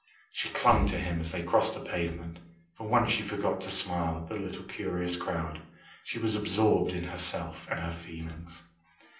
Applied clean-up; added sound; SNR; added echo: none; none; none; reverberation time 0.6 s.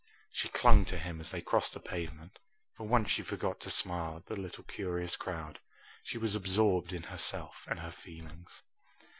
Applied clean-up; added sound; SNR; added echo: none; none; none; none.